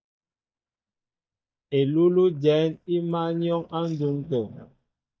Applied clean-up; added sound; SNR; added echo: neural mask model DeepFilterNet 3.